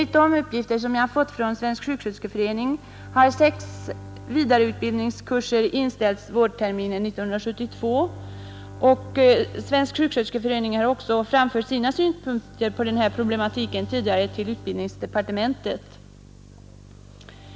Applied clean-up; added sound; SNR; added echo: none; Bowed string instrument; 18 dB; none.